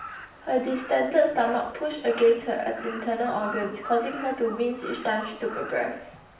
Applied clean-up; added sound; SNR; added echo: none; Crow; 15 dB; reverberation time 0.6 s.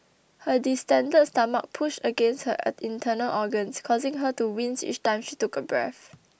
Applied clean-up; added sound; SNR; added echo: none; none; none; none.